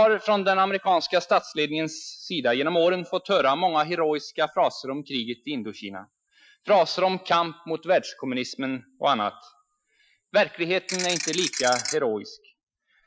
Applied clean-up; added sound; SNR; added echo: classical method Wiener filter.